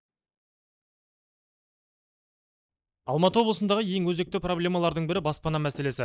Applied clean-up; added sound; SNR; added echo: neural mask model DeepFilterNet 3.